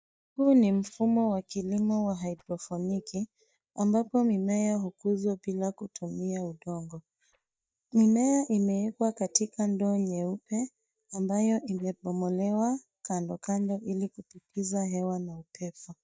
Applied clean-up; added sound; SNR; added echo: neural mask model DeepFilterNet 3.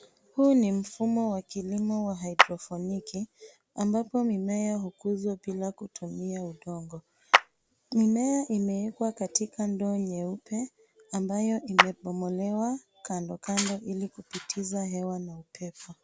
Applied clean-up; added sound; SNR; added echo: none; Clapping; -1 dB; none.